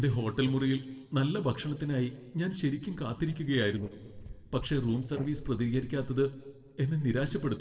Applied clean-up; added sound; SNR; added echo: neural separator model SepFormer DNS4.